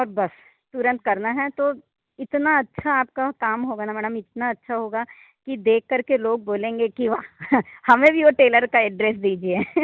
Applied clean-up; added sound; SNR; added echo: none; none; none; none.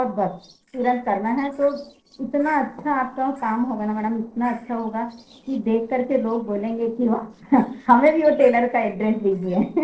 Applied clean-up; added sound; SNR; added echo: neural separator model SepFormer DNS4.